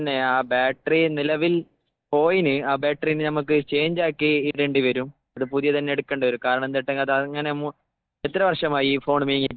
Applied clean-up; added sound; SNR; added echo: neural mask model DeepFilterNet 3.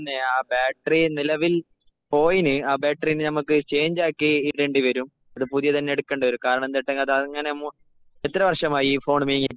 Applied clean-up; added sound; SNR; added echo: classical method spectral subtraction.